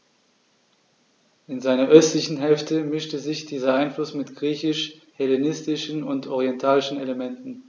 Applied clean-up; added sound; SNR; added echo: none; none; none; none.